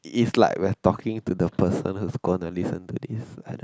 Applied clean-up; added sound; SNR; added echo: none; none; none; none.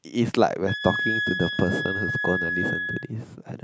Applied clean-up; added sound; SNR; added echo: none; Wind instrument, woodwind instrument; 3 dB; none.